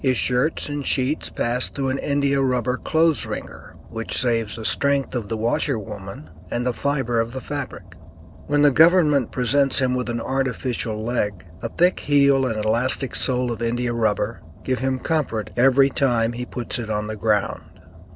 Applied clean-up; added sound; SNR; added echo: none; Car; 18 dB; none.